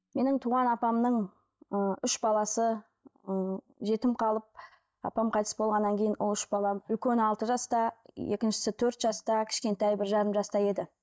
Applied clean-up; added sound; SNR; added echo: neural mask model DeepFilterNet 3.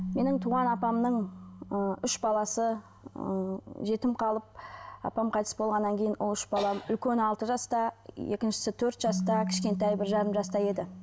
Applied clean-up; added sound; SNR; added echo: none; Keyboard (musical); 10 dB; none.